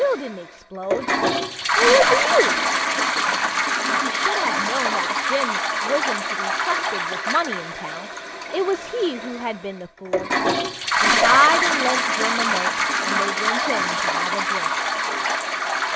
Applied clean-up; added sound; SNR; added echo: none; Toilet flush; -4 dB; none.